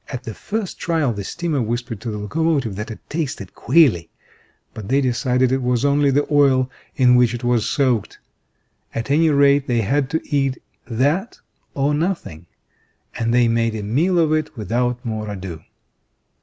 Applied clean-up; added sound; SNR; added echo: none; none; none; none.